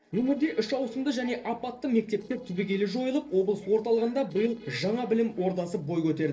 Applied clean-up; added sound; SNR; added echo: neural separator model SepFormer DNS4.